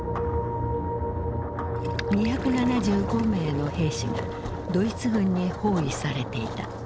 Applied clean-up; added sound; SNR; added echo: none; Gurgling; 16 dB; none.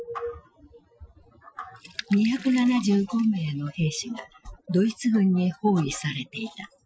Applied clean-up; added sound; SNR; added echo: classical method Wiener filter.